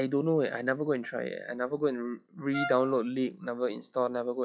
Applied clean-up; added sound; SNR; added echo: classical method log-MMSE.